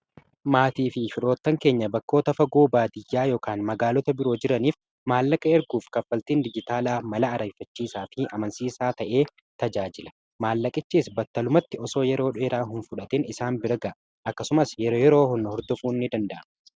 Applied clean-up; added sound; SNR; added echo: none; none; none; none.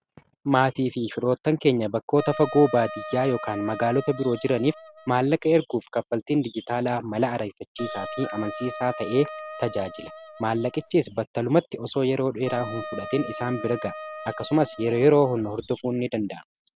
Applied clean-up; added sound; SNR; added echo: none; Wind instrument, woodwind instrument; 12 dB; none.